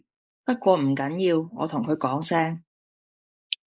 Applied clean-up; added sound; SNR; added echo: neural mask model Resemble Enhance denoiser.